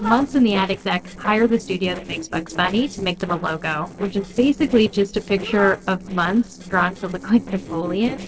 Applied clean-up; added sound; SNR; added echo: neural separator model SepFormer DNS4.